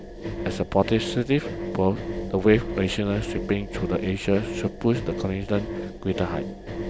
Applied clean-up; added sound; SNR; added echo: none; Engine; 7 dB; none.